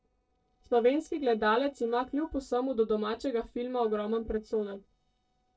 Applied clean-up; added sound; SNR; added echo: neural separator model SepFormer DNS4.